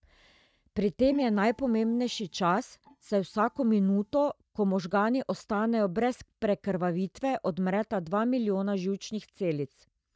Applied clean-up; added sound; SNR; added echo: neural mask model DeepFilterNet 3.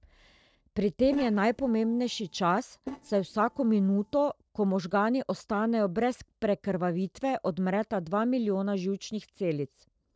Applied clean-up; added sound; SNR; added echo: neural separator model SepFormer DNS4.